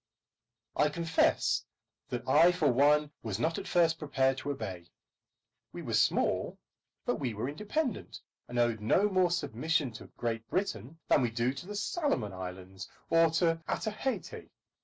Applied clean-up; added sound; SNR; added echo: none; none; none; none.